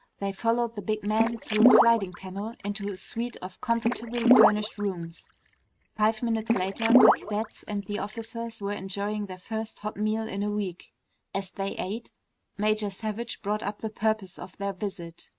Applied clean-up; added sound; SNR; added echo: neural mask model RNNoise.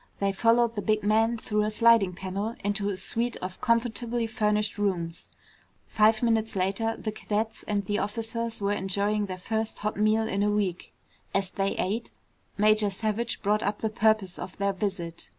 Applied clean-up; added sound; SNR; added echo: none; none; none; none.